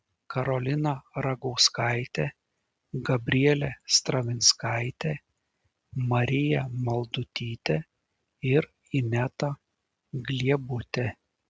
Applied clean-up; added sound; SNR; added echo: none; none; none; none.